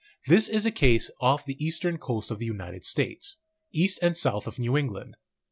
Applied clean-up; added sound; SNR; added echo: none; none; none; none.